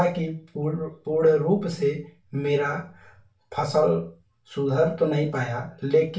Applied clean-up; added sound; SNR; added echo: none; none; none; reverberation time 0.3 s.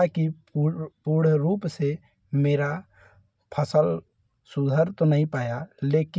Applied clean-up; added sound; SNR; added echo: none; none; none; none.